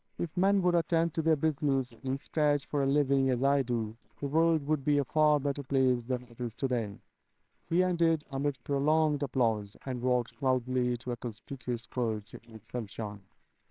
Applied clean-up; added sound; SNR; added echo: neural separator model SepFormer WHAMR!.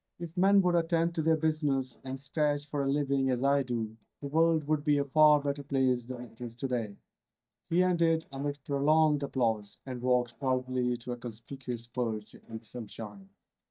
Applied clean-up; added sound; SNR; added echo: neural mask model DeepFilterNet 3.